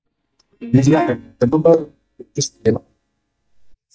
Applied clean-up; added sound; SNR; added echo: neural mask model DeepFilterNet 3.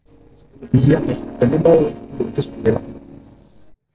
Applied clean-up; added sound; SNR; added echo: neural separator model SepFormer DNS4.